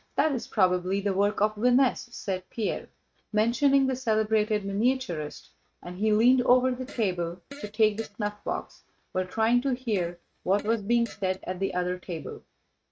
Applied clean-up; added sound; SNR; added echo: neural mask model RNNoise.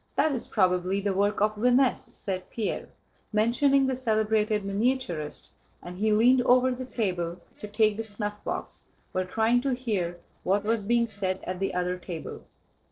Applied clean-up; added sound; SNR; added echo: neural separator model SepFormer DNS4.